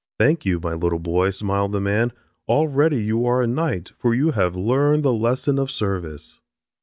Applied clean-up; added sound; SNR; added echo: none; none; none; none.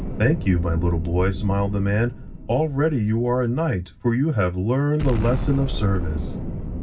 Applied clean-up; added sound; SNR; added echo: none; Explosion; 7 dB; reverberation time 0.4 s.